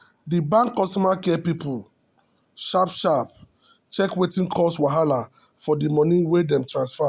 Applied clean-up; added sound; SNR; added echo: none; none; none; none.